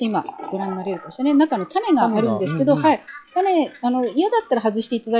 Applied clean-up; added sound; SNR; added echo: classical method log-MMSE.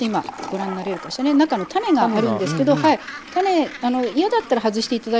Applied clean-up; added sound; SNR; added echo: none; Fill (with liquid) + Gull, seagull; 16 dB; none.